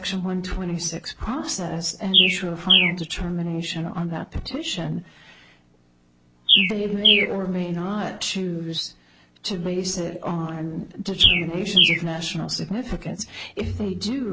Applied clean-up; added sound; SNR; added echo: none; Bird; -5 dB; none.